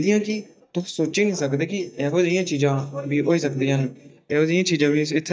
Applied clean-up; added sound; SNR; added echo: neural mask model DeepFilterNet 3.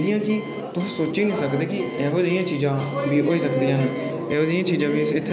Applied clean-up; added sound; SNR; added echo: none; Alarm; 18 dB; none.